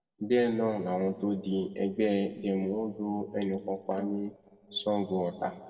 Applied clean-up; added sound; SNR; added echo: neural separator model SepFormer DNS4.